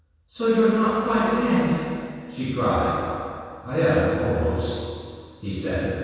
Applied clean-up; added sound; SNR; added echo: none; none; none; reverberation time 2.1 s.